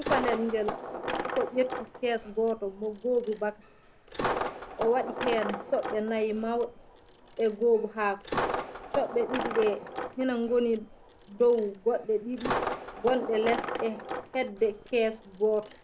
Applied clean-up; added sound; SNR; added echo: none; Coin (dropping); 7 dB; none.